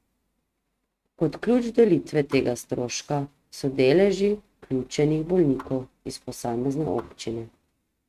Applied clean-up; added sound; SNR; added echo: neural mask model RNNoise.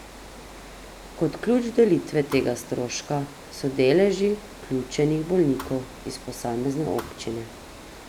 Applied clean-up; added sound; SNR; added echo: none; Thump, thud + Water; 16 dB; none.